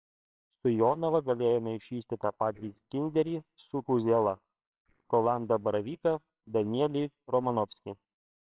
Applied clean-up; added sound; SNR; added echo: neural separator model SepFormer WHAMR!.